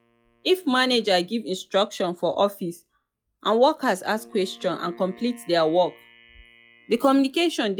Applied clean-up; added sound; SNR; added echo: classical method log-MMSE.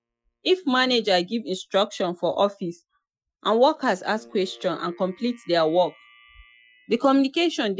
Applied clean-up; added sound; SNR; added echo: classical method Wiener filter.